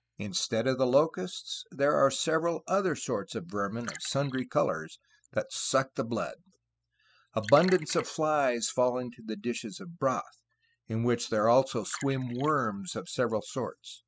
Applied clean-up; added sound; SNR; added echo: classical method spectral subtraction.